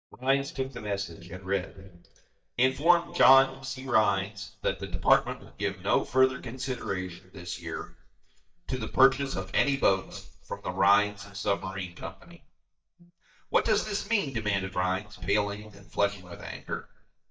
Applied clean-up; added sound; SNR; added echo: neural mask model DeepFilterNet 3.